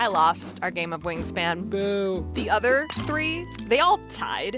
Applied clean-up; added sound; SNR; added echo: none; Whoosh, swoosh, swish + Shatter; 18 dB; none.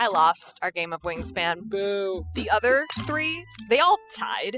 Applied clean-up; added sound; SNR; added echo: classical method spectral subtraction.